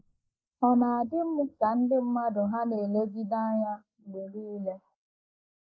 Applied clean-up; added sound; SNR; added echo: neural mask model Resemble Enhance denoiser.